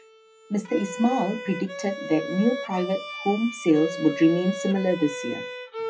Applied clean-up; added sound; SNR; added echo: classical method WPE with log-MMSE.